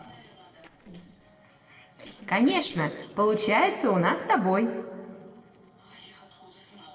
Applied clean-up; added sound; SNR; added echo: neural separator model SepFormer DNS4.